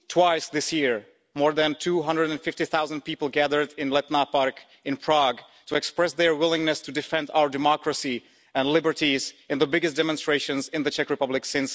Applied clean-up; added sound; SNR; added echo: none; none; none; none.